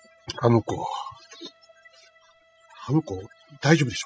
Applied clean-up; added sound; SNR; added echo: classical method spectral subtraction.